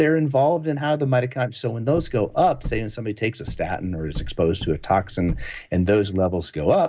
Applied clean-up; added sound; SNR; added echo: none; Car; 11 dB; none.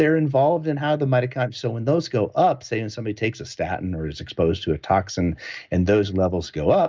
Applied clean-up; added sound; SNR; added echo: none; none; none; none.